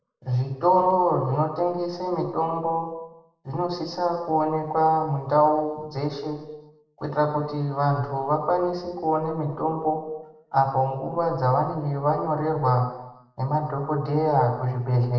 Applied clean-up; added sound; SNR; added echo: none; none; none; reverberation time 0.9 s.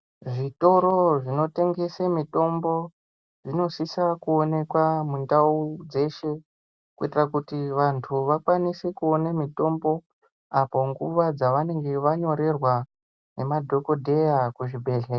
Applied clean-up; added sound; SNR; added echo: none; none; none; none.